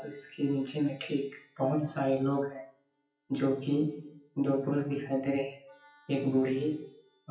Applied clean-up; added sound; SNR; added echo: classical method WPE with log-MMSE.